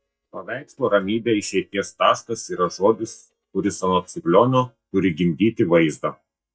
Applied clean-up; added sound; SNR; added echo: neural mask model DeepFilterNet 3.